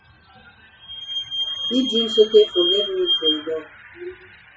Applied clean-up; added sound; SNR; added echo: classical method WPE with log-MMSE.